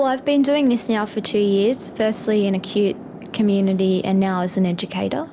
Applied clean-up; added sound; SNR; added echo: none; Chatter / Traffic noise, roadway noise / Train; 17 dB; none.